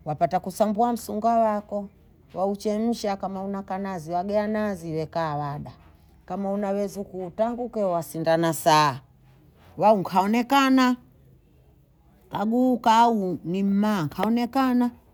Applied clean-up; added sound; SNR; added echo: none; none; none; none.